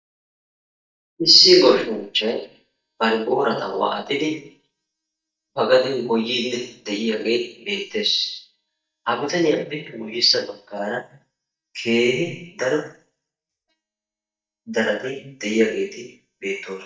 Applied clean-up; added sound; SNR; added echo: neural mask model DeepFilterNet 3.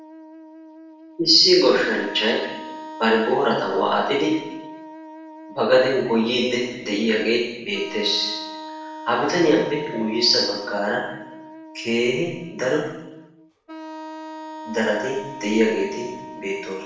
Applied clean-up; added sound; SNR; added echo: none; Wind instrument, woodwind instrument; 15 dB; reverberation time 0.9 s.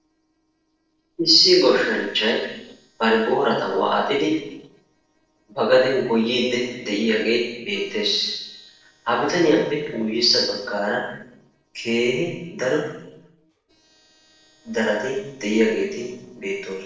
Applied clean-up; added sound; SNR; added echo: neural separator model SepFormer DNS4.